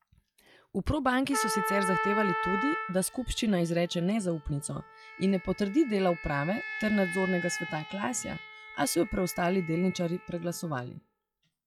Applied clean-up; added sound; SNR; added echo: classical method log-MMSE.